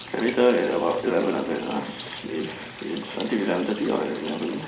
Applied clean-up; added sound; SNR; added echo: none; Water tap, faucet; 15 dB; reverberation time 0.5 s.